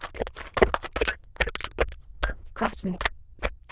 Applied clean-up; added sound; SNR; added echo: neural diffusion model UNIVERSE++.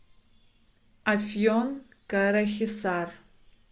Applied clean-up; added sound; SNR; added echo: none; none; none; none.